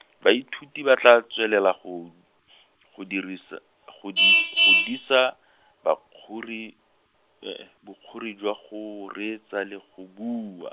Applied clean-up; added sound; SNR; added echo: none; Vehicle horn, car horn, honking; 3 dB; none.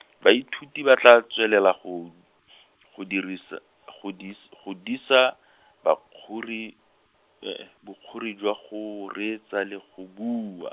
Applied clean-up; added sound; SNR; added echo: none; none; none; none.